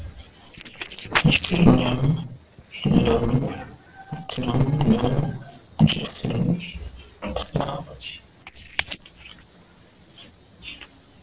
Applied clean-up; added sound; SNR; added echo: neural separator model SepFormer DNS4.